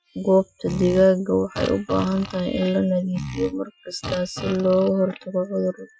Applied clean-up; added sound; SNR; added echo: classical method Wiener filter.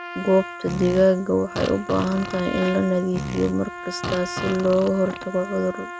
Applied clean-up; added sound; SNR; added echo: none; Trumpet + Fart; 9 dB; none.